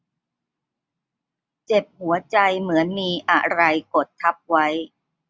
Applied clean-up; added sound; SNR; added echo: none; none; none; none.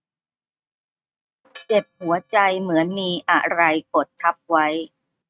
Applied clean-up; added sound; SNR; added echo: neural mask model RNNoise.